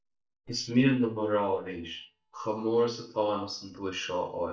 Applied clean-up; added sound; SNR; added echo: neural mask model DeepFilterNet 3.